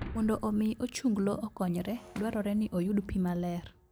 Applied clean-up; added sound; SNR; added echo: none; Shatter; 17 dB; none.